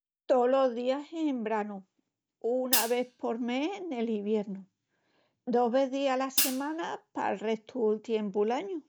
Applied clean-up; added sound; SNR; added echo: none; Hi-hat; 1 dB; none.